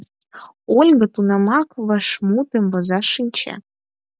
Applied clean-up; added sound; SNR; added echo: none; none; none; none.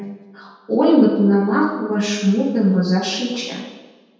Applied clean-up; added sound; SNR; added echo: none; none; none; reverberation time 1.1 s.